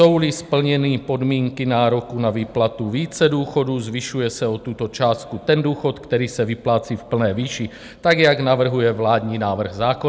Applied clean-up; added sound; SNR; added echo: none; none; none; none.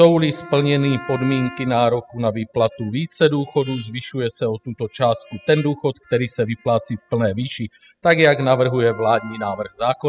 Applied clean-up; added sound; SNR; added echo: classical method spectral subtraction.